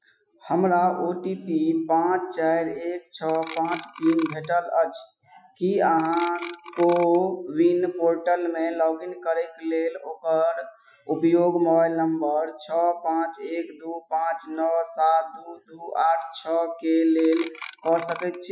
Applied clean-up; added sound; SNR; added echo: classical method Wiener filter.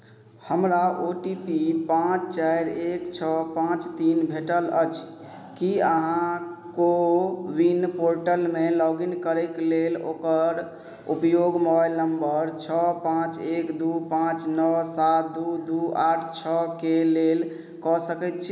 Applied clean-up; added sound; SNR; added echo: none; none; none; none.